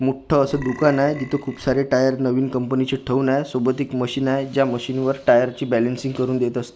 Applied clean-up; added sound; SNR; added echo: none; Burping, eructation; 18 dB; none.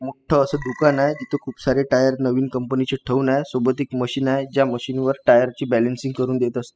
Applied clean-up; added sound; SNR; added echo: classical method spectral subtraction.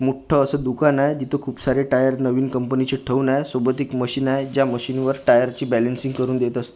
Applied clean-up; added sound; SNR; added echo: none; none; none; none.